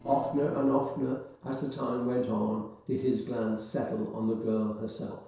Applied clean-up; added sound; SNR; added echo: neural separator model SepFormer DNS4.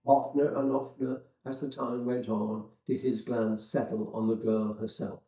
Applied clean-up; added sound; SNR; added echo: neural mask model DeepFilterNet 3.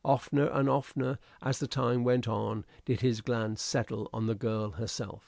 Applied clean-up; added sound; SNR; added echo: none; none; none; none.